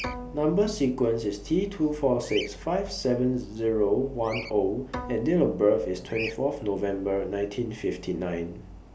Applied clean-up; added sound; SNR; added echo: none; Bowed string instrument + Bird vocalization, bird call, bird song; 16 dB; none.